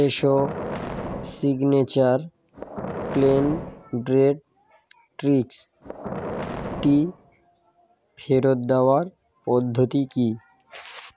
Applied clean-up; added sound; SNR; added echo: none; Boom; 10 dB; none.